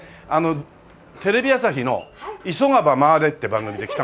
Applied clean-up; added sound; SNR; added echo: none; none; none; none.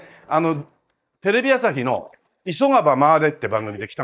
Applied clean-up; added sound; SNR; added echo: neural mask model DeepFilterNet 3.